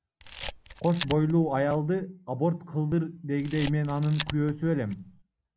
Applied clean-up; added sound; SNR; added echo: none; Camera; 11 dB; none.